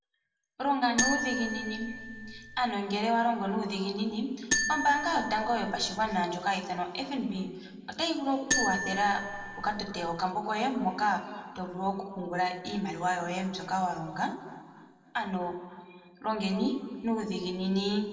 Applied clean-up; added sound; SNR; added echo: none; Marimba, xylophone; 3 dB; reverberation time 1.8 s.